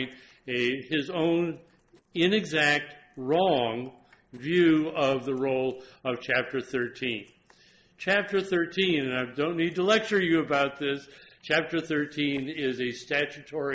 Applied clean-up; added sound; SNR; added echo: neural separator model SepFormer DNS4.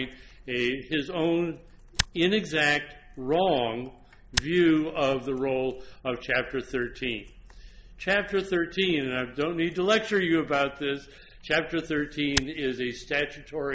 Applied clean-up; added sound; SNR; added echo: none; Tick; 4 dB; none.